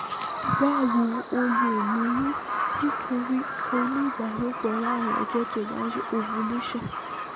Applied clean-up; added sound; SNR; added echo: none; Bird vocalization, bird call, bird song; 2 dB; none.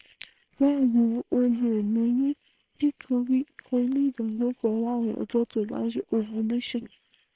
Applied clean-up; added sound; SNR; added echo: neural separator model SepFormer WHAM!.